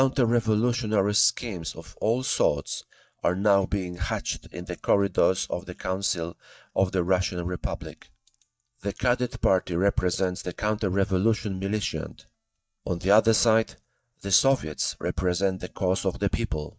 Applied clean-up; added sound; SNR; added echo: neural mask model DeepFilterNet 3.